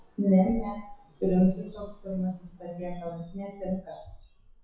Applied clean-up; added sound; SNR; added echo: classical method WPE with log-MMSE.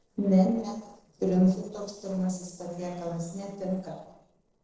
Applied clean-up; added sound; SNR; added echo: neural separator model SepFormer DNS4.